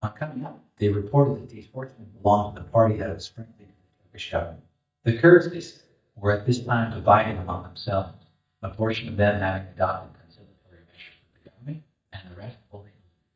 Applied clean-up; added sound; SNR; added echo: neural mask model DeepFilterNet 3.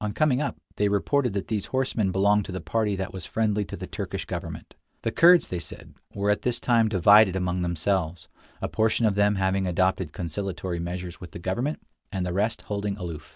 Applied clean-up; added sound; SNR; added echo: none; none; none; none.